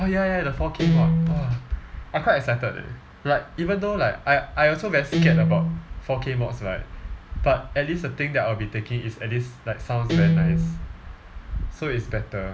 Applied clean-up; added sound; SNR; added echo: none; Guitar; -1 dB; none.